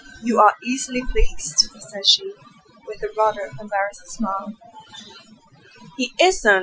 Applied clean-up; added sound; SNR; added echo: classical method Wiener filter.